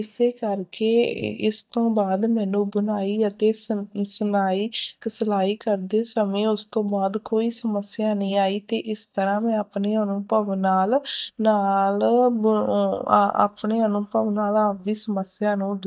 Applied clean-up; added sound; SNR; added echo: neural mask model DeepFilterNet 3.